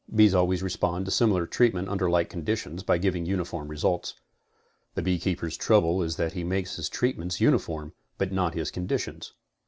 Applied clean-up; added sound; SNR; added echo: none; none; none; none.